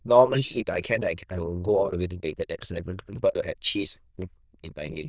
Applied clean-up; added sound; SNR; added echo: neural diffusion model UNIVERSE++.